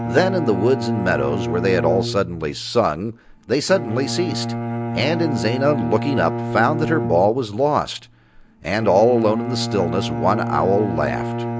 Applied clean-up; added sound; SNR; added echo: none; Bowed string instrument; 5 dB; none.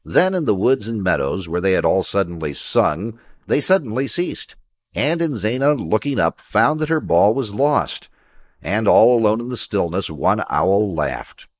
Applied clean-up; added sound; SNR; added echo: neural mask model Resemble Enhance denoiser.